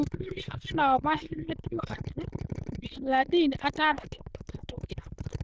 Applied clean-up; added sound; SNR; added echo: neural diffusion model UNIVERSE++.